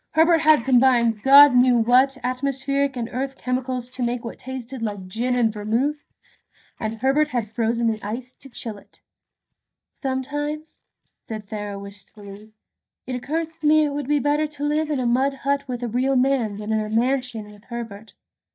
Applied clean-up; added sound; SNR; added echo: neural mask model DeepFilterNet 3.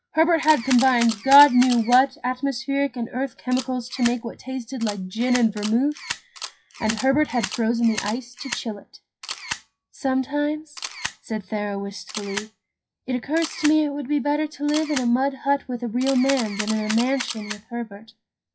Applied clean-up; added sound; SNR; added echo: classical method WPE with log-MMSE.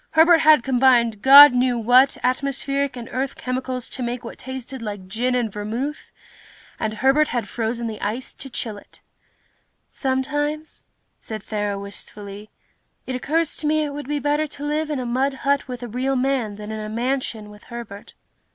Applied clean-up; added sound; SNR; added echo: none; none; none; none.